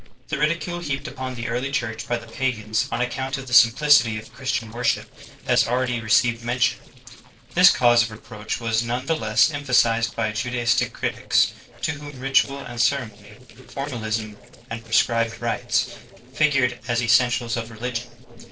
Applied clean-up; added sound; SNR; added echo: neural separator model SepFormer DNS4.